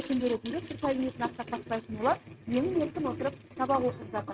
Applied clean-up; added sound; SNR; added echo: neural mask model RNNoise.